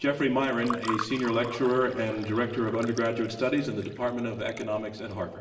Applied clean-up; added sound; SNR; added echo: none; Fill (with liquid) / Water; 13 dB; reverberation time 1.1 s.